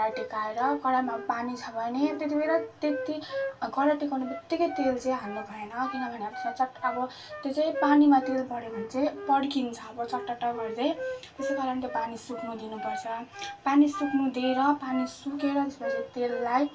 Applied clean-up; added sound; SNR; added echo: none; Wind instrument, woodwind instrument; 10 dB; reverberation time 0.2 s.